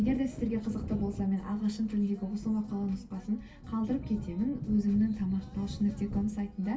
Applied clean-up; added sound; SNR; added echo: none; Thunder / Wind; 11 dB; reverberation time 0.2 s.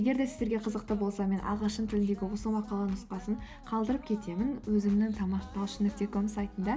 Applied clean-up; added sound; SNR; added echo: none; none; none; none.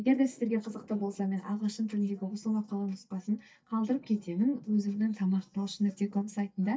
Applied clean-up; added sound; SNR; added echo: neural mask model DeepFilterNet 3.